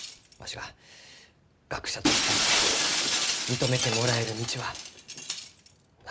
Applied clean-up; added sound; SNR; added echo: none; Shatter; -5 dB; none.